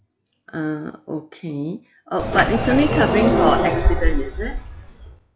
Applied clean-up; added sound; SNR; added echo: classical method log-MMSE.